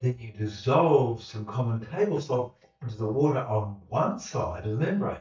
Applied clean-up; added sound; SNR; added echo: neural mask model DeepFilterNet 3.